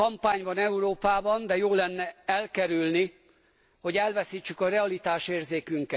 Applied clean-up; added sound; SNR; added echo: none; none; none; none.